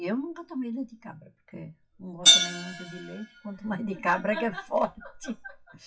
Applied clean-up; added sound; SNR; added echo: classical method WPE with log-MMSE.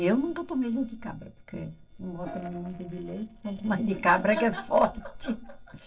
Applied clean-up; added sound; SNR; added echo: neural separator model SepFormer DNS4.